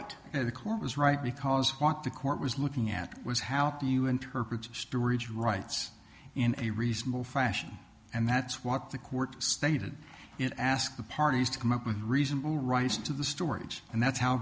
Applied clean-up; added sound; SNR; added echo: none; none; none; none.